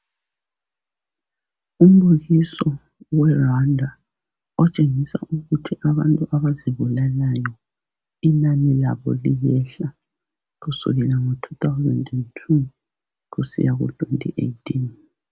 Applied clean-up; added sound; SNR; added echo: none; none; none; none.